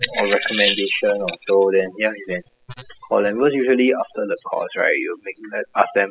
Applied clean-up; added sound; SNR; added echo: classical method spectral subtraction.